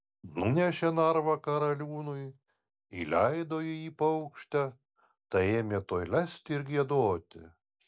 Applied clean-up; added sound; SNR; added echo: none; none; none; none.